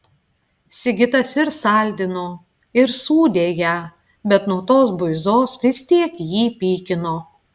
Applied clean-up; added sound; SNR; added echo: none; none; none; none.